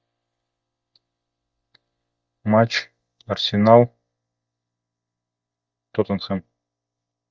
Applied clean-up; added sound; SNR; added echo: neural mask model DeepFilterNet 3.